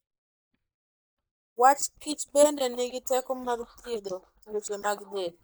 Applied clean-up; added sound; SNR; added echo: neural mask model DeepFilterNet 3.